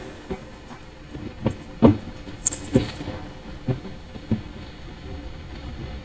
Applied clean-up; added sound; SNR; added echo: neural mask model DeepFilterNet 3.